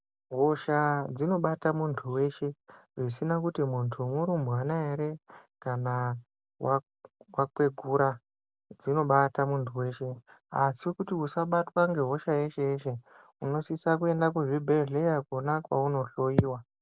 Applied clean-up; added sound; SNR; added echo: none; none; none; none.